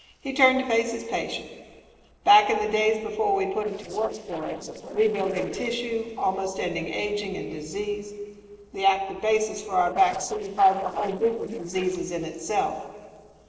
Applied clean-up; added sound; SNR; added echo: neural separator model SepFormer DNS4.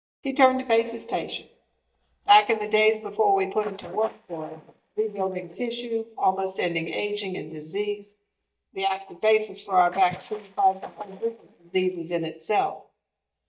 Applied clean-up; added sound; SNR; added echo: neural mask model DeepFilterNet 3.